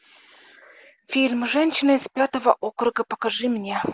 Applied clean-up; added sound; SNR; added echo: none; none; none; none.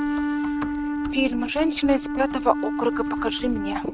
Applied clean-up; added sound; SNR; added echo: neural mask model RNNoise.